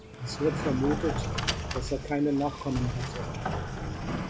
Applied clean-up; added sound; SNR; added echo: none; Sliding door; 1 dB; none.